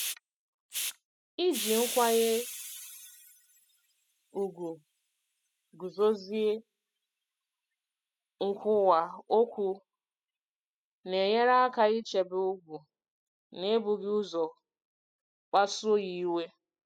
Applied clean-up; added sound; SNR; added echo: classical method spectral subtraction.